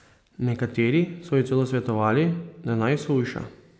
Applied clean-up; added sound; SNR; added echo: none; none; none; none.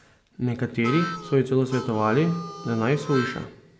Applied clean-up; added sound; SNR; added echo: none; Harmonica; 11 dB; reverberation time 0.3 s.